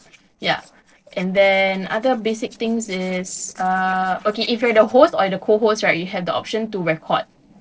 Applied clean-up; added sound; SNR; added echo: neural separator model SepFormer DNS4.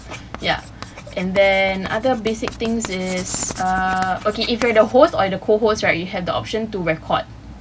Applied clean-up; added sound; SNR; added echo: none; Writing; 17 dB; none.